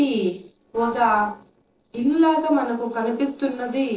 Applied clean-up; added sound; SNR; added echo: neural separator model SepFormer DNS4.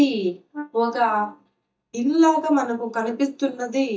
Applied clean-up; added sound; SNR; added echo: neural mask model DeepFilterNet 3.